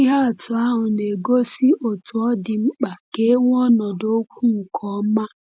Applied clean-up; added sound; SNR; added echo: none; none; none; none.